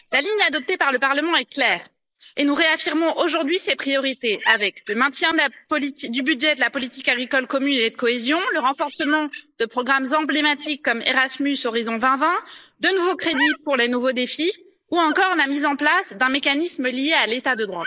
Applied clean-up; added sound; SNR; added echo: neural mask model Resemble Enhance denoiser.